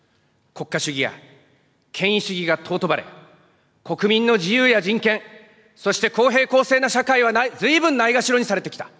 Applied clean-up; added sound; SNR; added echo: none; none; none; none.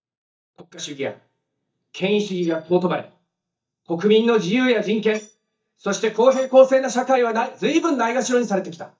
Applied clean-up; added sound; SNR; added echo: neural mask model DeepFilterNet 3.